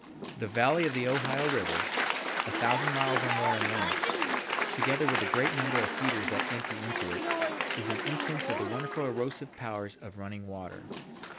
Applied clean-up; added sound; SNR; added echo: none; Applause; -1 dB; none.